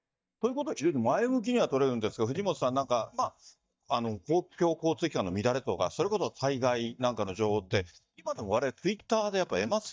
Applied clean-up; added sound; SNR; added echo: neural mask model DeepFilterNet 3.